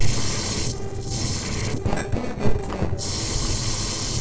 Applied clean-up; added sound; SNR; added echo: neural separator model SepFormer DNS4.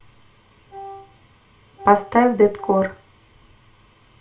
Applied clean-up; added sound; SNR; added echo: none; Wind instrument, woodwind instrument; 18 dB; reverberation time 0.2 s.